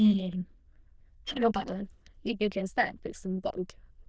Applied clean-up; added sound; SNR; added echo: neural diffusion model UNIVERSE++.